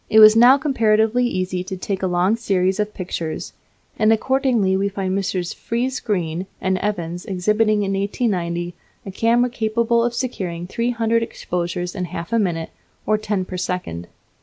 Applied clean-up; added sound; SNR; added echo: none; none; none; none.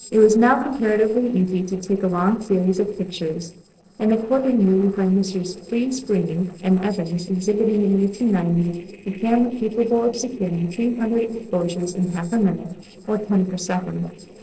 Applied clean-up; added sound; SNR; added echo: neural separator model SepFormer DNS4.